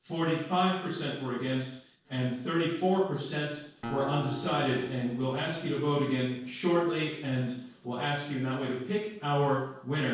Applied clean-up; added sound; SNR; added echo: neural separator model SepFormer DNS4.